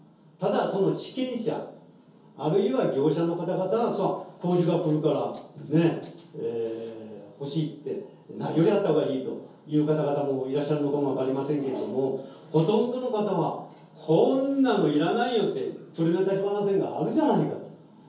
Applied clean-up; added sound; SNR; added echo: none; Rattle (instrument); 12 dB; reverberation time 0.6 s.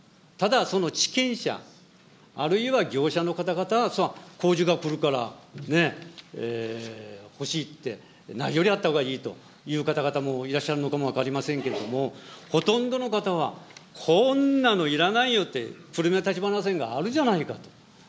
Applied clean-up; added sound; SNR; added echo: none; none; none; none.